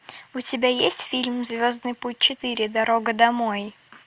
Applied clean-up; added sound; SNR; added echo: none; none; none; none.